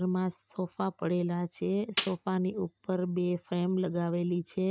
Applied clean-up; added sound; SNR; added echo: neural mask model RNNoise.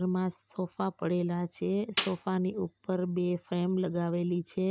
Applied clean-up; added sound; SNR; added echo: none; Snare drum; 8 dB; none.